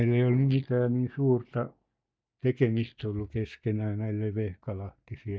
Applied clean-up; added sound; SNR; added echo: neural mask model DeepFilterNet 3.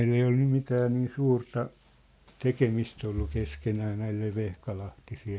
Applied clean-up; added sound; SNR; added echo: none; none; none; none.